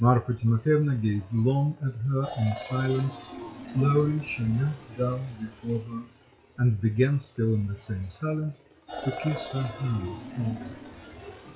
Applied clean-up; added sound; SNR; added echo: classical method WPE with log-MMSE.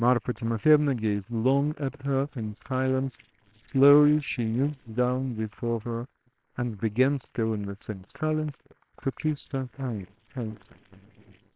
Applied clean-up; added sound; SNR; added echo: neural separator model SepFormer WHAMR!.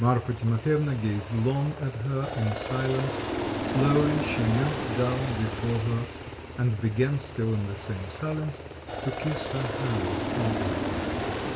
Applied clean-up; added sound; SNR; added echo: none; Aircraft; 4 dB; reverberation time 0.8 s.